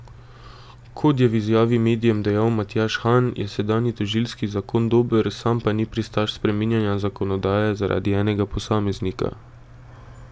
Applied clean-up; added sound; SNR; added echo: none; none; none; none.